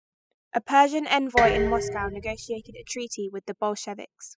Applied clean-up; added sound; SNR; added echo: classical method spectral subtraction.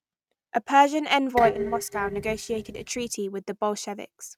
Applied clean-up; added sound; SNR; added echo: neural mask model RNNoise.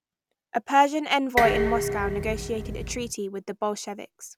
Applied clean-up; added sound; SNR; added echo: none; Dishes, pots, and pans; 3 dB; none.